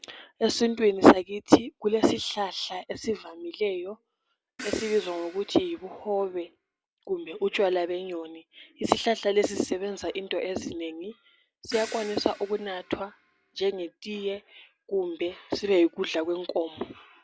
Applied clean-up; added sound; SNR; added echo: none; Crash cymbal; 18 dB; none.